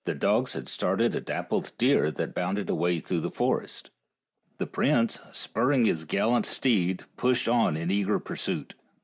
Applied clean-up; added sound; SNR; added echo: none; none; none; none.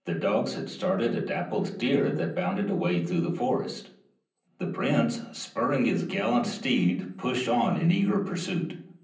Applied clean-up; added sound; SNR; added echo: none; none; none; reverberation time 0.6 s.